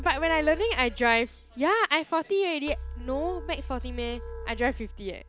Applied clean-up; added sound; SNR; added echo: none; Keyboard (musical); 11 dB; none.